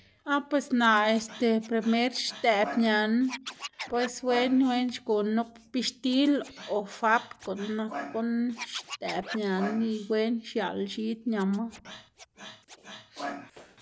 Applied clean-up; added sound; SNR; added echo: none; Scratching (performance technique); 15 dB; none.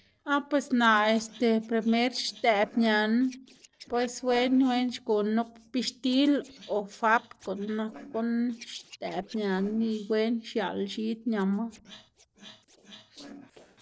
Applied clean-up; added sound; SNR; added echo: neural separator model SepFormer DNS4.